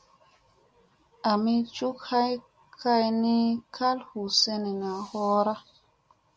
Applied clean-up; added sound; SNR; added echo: none; none; none; none.